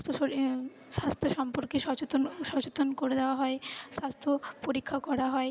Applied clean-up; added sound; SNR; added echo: none; none; none; none.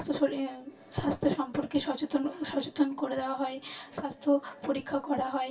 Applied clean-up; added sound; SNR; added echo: none; none; none; reverberation time 0.2 s.